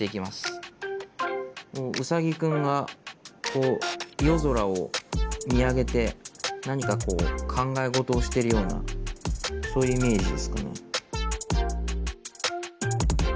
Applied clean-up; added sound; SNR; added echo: none; none; none; none.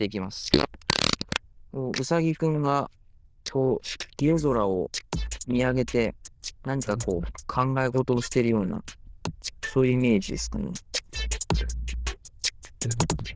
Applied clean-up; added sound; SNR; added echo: neural diffusion model UNIVERSE++.